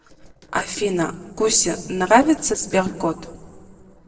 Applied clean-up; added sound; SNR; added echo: neural separator model SepFormer DNS4.